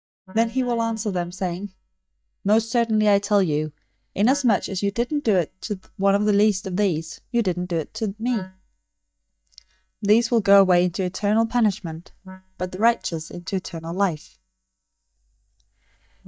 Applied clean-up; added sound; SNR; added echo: neural mask model DeepFilterNet 3.